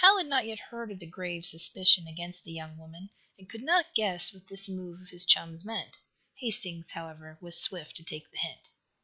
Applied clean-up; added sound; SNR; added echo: none; none; none; none.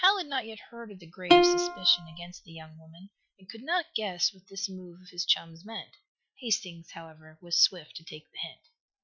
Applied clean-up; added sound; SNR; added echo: classical method Wiener filter.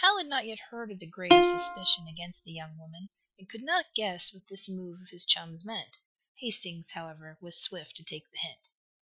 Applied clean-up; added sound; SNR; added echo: classical method spectral subtraction.